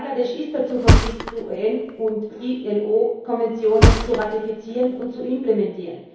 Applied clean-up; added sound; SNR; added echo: none; Thump, thud; -1 dB; reverberation time 2.2 s.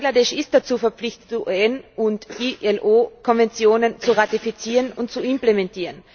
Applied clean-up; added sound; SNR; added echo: none; none; none; none.